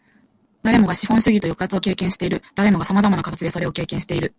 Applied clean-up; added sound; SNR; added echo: none; none; none; none.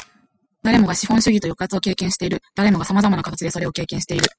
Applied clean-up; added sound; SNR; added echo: classical method spectral subtraction.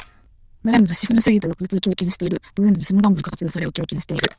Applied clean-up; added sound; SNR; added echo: neural diffusion model UNIVERSE++.